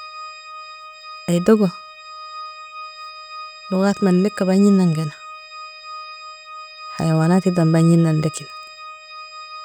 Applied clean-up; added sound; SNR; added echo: none; Organ; 15 dB; none.